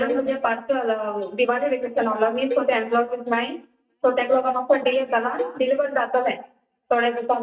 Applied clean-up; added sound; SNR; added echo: neural mask model DeepFilterNet 3.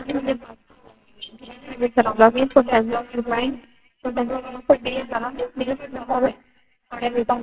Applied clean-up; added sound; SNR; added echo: neural separator model SepFormer WHAMR!.